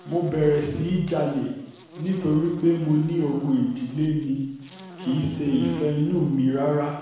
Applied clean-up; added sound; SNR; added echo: none; Buzz; 15 dB; reverberation time 0.9 s.